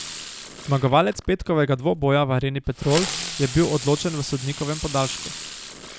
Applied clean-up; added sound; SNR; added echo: none; Fireworks; 11 dB; none.